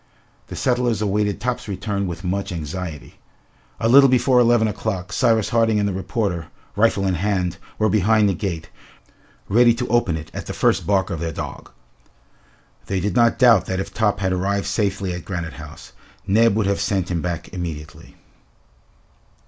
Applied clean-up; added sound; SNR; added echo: none; none; none; none.